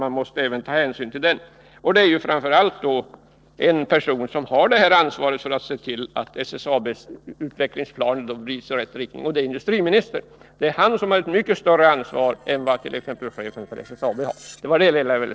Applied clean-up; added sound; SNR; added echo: neural separator model SepFormer DNS4.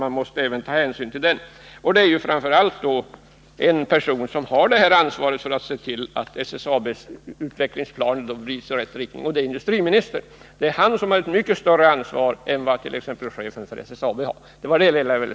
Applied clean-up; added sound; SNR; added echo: none; none; none; none.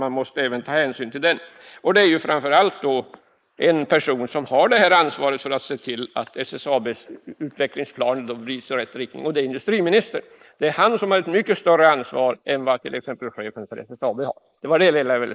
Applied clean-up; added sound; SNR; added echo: neural mask model Resemble Enhance denoiser.